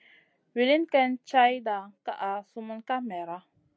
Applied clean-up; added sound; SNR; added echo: none; none; none; none.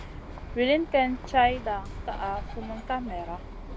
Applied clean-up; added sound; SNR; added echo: none; Bird; 10 dB; none.